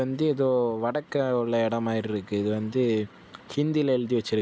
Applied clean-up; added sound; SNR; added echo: none; none; none; none.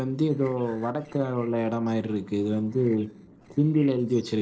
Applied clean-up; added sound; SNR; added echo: neural separator model SepFormer DNS4.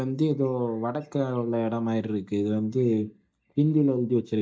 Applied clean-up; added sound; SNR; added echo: neural mask model DeepFilterNet 3.